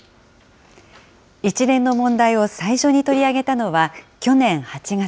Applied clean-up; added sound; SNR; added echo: none; none; none; none.